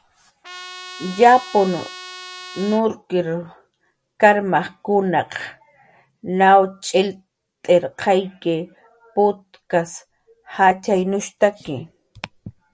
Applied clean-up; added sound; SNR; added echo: none; Trumpet; 16 dB; none.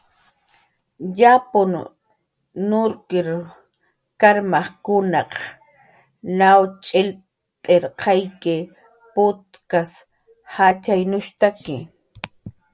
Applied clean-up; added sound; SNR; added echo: none; none; none; none.